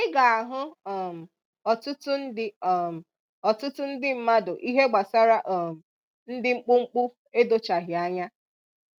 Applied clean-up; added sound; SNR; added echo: none; none; none; none.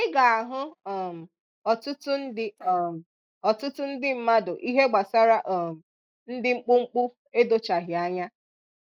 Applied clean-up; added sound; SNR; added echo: neural mask model Resemble Enhance denoiser.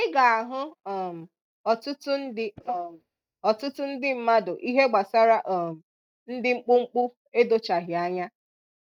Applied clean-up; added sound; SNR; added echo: neural mask model DeepFilterNet 3.